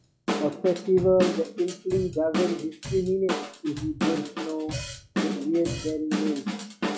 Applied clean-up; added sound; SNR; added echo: classical method log-MMSE.